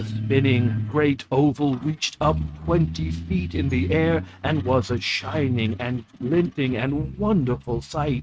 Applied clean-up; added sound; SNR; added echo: neural mask model RNNoise.